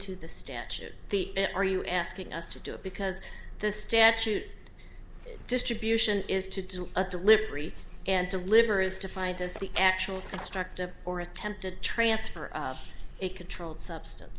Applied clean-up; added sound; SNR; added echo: none; none; none; none.